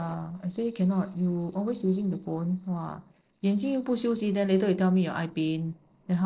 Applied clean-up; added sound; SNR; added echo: neural separator model SepFormer DNS4.